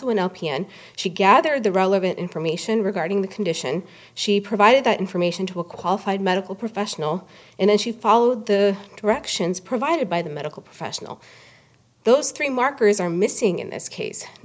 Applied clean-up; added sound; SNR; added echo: none; none; none; none.